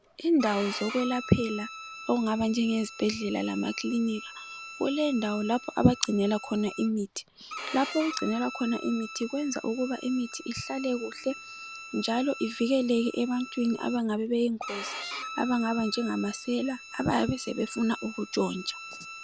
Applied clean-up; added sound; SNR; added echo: none; Bowed string instrument; 13 dB; none.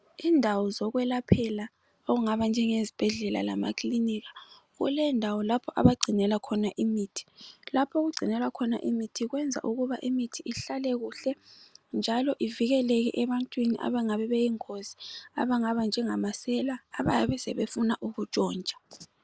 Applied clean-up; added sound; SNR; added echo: none; none; none; none.